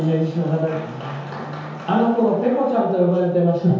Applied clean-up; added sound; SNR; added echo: none; none; none; reverberation time 0.9 s.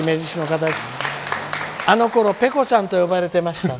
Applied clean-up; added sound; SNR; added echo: none; none; none; none.